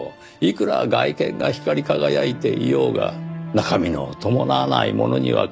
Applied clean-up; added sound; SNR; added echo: none; none; none; none.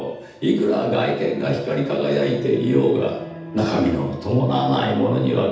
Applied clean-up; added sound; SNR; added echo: none; none; none; reverberation time 0.8 s.